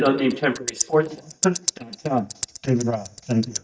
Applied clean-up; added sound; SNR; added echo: neural mask model DeepFilterNet 3.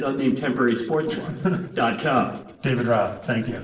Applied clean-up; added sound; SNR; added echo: neural separator model SepFormer DNS4.